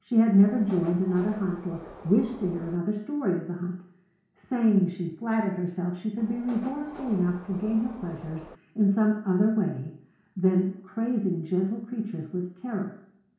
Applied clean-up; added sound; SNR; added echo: none; Subway, metro, underground; 18 dB; reverberation time 0.6 s.